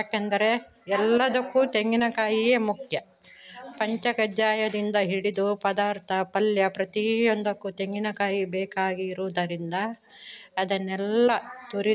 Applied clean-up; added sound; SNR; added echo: none; none; none; none.